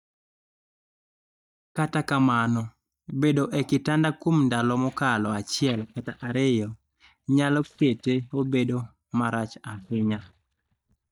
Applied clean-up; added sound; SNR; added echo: neural mask model DeepFilterNet 3.